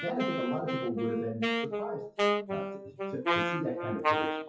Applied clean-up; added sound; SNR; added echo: classical method WPE with log-MMSE.